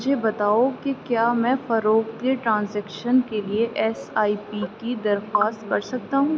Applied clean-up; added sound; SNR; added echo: none; none; none; none.